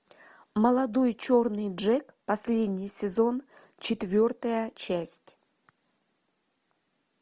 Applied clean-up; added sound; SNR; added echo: none; none; none; none.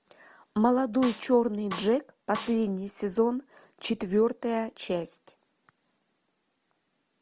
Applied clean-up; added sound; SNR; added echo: none; Snare drum; 13 dB; none.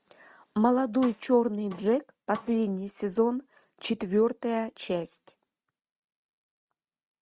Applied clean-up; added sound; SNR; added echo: neural mask model RNNoise.